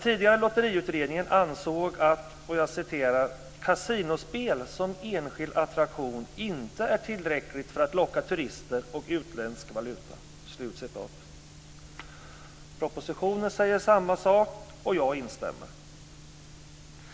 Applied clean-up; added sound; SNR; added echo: none; none; none; none.